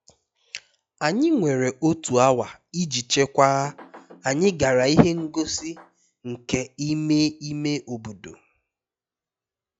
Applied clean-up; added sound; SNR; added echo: classical method log-MMSE.